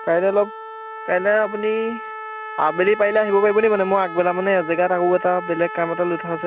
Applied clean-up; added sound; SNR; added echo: none; Trumpet; 12 dB; none.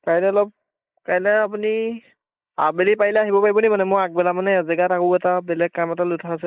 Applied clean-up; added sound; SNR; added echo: neural mask model Resemble Enhance denoiser.